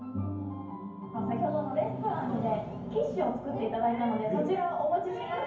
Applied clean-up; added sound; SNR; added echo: none; none; none; reverberation time 0.9 s.